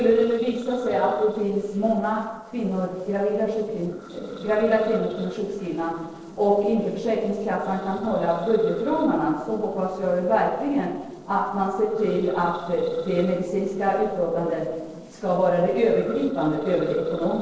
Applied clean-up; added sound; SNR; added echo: neural separator model SepFormer DNS4.